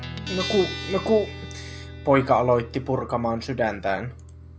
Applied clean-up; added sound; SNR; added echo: none; Guitar; 11 dB; none.